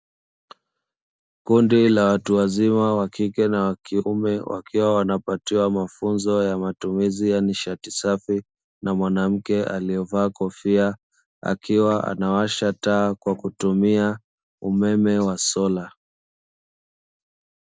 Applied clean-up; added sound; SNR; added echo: none; none; none; none.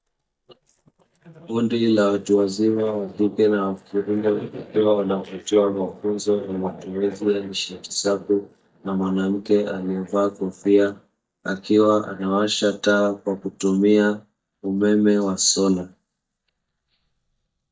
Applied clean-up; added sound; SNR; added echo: neural mask model DeepFilterNet 3.